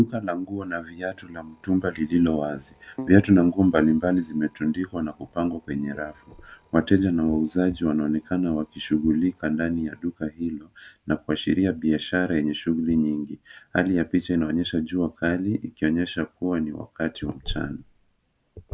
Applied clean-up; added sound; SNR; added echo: none; Keyboard (musical); 12 dB; none.